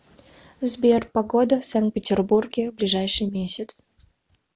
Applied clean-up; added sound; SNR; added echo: none; none; none; none.